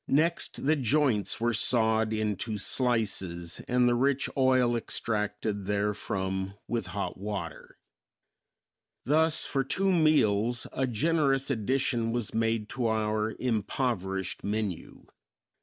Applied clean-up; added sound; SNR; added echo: none; none; none; none.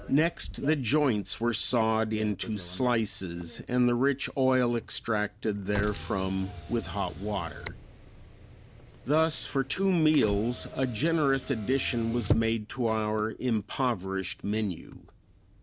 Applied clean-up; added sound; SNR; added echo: none; Motor vehicle (road); 12 dB; none.